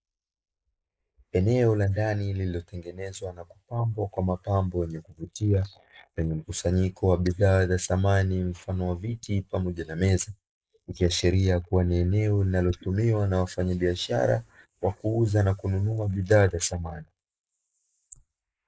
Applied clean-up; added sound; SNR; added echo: neural mask model Resemble Enhance denoiser.